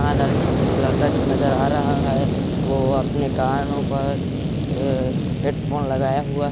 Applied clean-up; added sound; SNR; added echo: none; Fire; -4 dB; none.